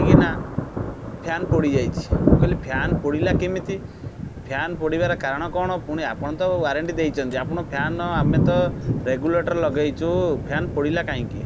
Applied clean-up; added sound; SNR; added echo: none; Thunder; 0 dB; none.